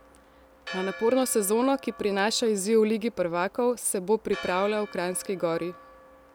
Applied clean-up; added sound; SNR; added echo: none; Church bell; 18 dB; none.